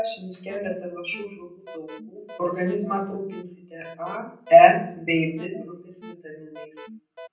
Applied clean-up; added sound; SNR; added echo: none; Alarm; 19 dB; reverberation time 0.6 s.